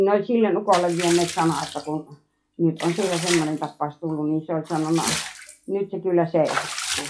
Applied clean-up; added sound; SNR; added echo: classical method log-MMSE.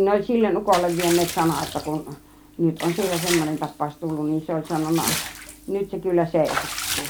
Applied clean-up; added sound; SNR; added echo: none; Bathtub (filling or washing) / Water / Liquid; 9 dB; none.